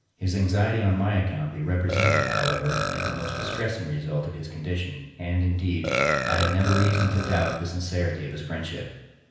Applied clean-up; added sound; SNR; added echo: none; Burping, eructation; 5 dB; reverberation time 0.9 s.